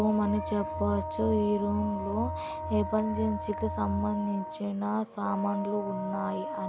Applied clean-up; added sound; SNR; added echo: none; Wind instrument, woodwind instrument; 7 dB; none.